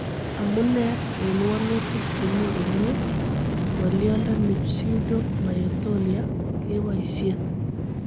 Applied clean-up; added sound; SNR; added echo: none; Fixed-wing aircraft, airplane; -1 dB; none.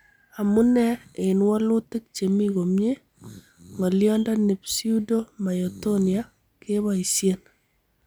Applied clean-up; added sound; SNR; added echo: none; none; none; none.